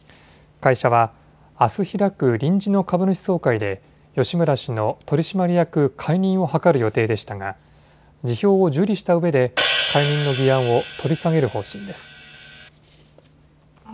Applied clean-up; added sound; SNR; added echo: none; Hi-hat; 4 dB; none.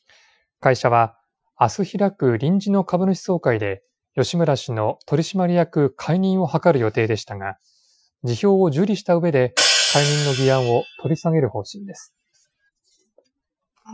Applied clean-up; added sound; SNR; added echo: classical method Wiener filter.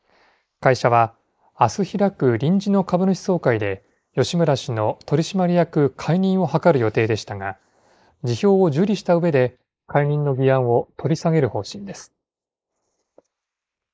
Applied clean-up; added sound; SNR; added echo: neural mask model Resemble Enhance denoiser.